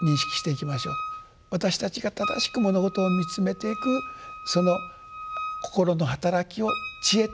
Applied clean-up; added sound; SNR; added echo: none; Wind instrument, woodwind instrument; 10 dB; none.